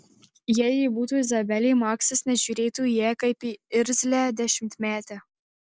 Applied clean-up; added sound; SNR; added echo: none; none; none; none.